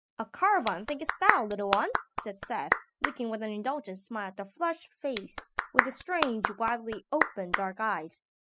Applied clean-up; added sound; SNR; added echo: classical method spectral subtraction.